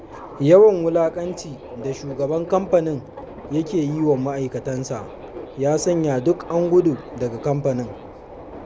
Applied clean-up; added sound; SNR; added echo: none; Subway, metro, underground; 16 dB; none.